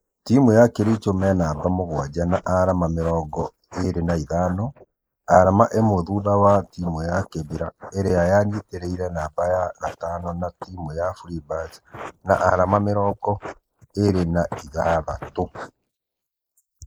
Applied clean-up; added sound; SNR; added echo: neural mask model Resemble Enhance denoiser.